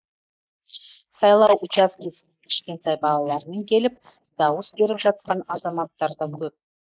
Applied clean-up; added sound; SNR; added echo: neural mask model Resemble Enhance denoiser.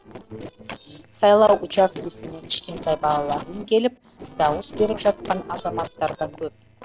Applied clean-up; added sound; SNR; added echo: neural separator model SepFormer DNS4.